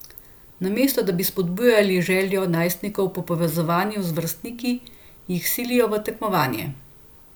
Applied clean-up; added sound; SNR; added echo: none; none; none; none.